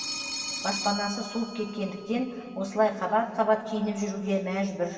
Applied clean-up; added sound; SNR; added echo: none; Telephone; 10 dB; reverberation time 2.8 s.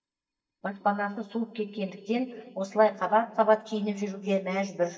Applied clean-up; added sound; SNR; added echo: neural mask model DeepFilterNet 3.